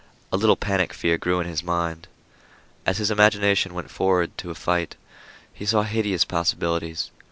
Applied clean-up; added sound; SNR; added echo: none; none; none; none.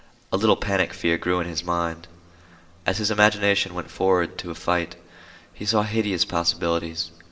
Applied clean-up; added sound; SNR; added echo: none; none; none; reverberation time 1.3 s.